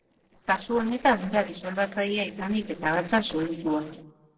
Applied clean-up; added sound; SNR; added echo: neural separator model SepFormer DNS4.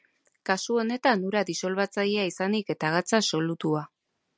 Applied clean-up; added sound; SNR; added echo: none; none; none; none.